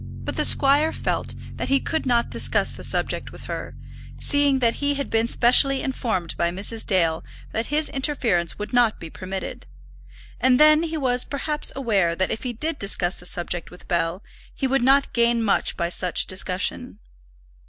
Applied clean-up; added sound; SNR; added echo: none; Piano; 14 dB; none.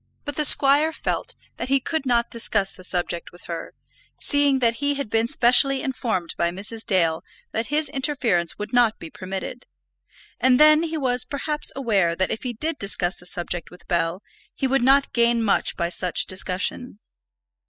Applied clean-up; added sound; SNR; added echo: classical method spectral subtraction.